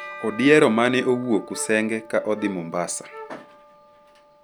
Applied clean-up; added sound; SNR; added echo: none; Bell + Wind instrument, woodwind instrument; 17 dB; none.